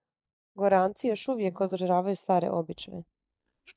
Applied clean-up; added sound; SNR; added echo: neural mask model DeepFilterNet 3.